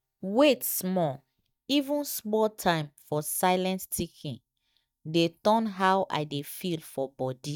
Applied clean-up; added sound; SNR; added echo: neural mask model DeepFilterNet 3.